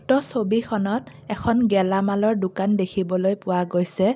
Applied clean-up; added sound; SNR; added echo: none; none; none; none.